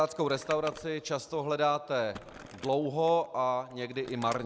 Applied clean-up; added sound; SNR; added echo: none; Crumpling, crinkling; 19 dB; none.